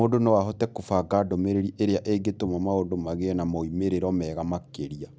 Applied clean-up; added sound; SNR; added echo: none; none; none; none.